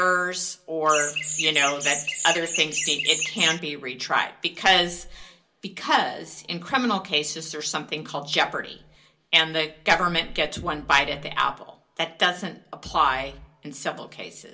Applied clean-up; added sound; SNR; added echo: none; Chirp, tweet; 3 dB; reverberation time 0.2 s.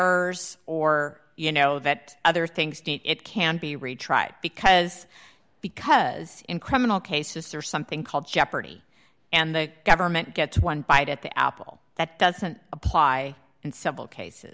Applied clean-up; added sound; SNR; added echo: none; none; none; none.